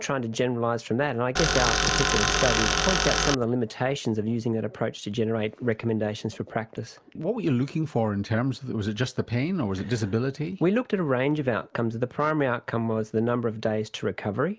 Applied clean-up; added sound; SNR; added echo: none; Tools; -3 dB; none.